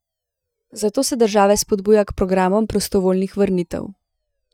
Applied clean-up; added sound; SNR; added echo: neural mask model DeepFilterNet 3.